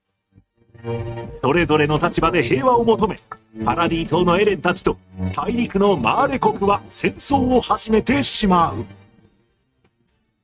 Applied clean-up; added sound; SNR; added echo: neural mask model RNNoise.